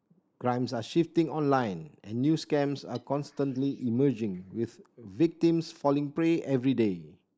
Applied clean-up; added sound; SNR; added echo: neural mask model Resemble Enhance denoiser.